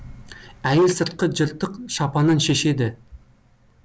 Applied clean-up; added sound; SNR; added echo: none; none; none; none.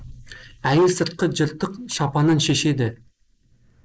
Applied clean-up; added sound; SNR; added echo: neural mask model Resemble Enhance denoiser.